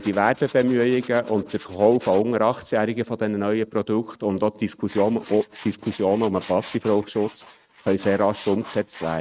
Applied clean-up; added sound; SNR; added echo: neural mask model RNNoise.